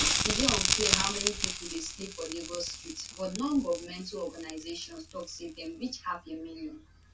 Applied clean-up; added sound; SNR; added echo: none; Crackle; -2 dB; reverberation time 0.2 s.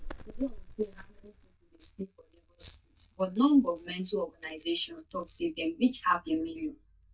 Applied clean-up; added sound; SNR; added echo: neural mask model DeepFilterNet 3.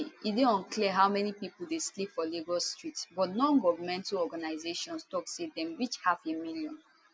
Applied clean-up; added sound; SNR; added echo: none; none; none; none.